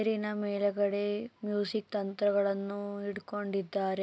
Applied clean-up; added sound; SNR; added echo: none; none; none; none.